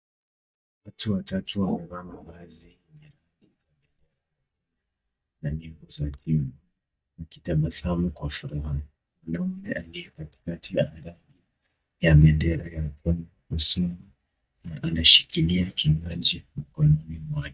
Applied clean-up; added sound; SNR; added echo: neural mask model DeepFilterNet 3.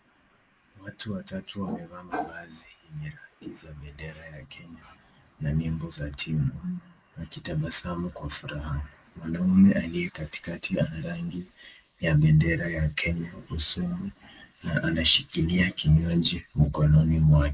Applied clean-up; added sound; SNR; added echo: neural mask model Resemble Enhance denoiser.